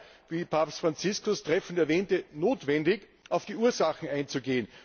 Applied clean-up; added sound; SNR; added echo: none; none; none; none.